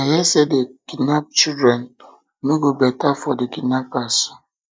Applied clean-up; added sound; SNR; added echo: neural mask model DeepFilterNet 3.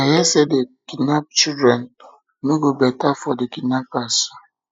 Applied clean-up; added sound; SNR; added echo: classical method spectral subtraction.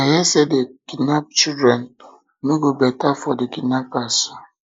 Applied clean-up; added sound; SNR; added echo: neural mask model Resemble Enhance denoiser.